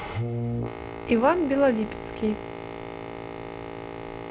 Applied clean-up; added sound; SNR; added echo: none; Boat, Water vehicle; 6 dB; none.